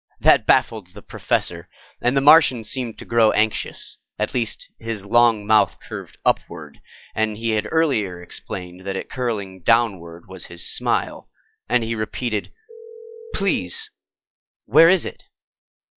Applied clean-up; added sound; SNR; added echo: classical method log-MMSE.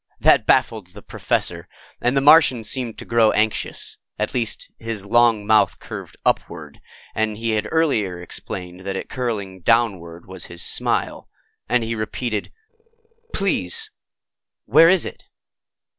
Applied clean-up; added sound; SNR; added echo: neural separator model SepFormer DNS4.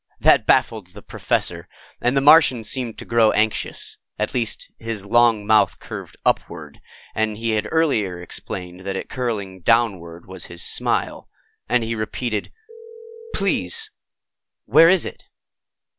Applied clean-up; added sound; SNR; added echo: none; Telephone; 14 dB; none.